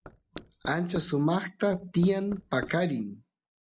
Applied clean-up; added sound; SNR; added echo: none; Knock; 16 dB; none.